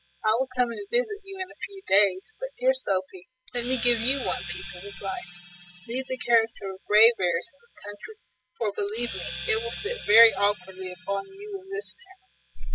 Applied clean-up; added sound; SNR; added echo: classical method spectral subtraction.